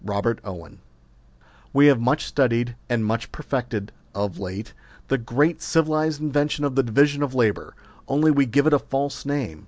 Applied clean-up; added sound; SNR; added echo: none; none; none; none.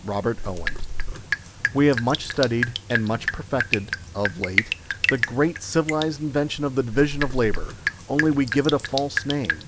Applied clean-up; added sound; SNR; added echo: none; Drip; 4 dB; none.